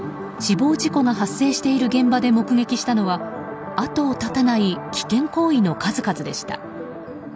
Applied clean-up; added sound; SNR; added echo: none; none; none; none.